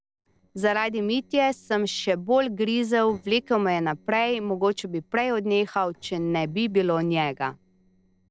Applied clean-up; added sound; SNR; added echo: neural separator model SepFormer DNS4.